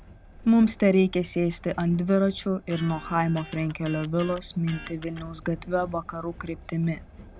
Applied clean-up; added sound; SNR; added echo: none; Train + Electric guitar; 18 dB; none.